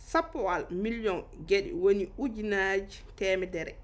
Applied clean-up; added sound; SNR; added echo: none; none; none; none.